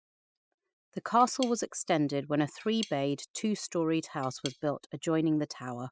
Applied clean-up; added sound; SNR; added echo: classical method spectral subtraction.